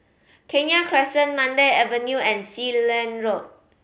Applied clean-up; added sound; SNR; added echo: none; none; none; none.